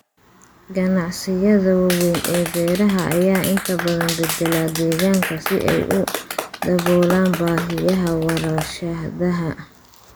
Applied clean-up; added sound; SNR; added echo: none; Clapping; 9 dB; none.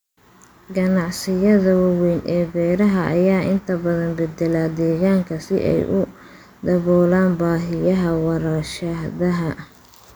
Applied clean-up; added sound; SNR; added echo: none; none; none; none.